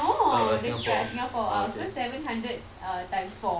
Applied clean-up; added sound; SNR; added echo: none; Bird vocalization, bird call, bird song; 12 dB; none.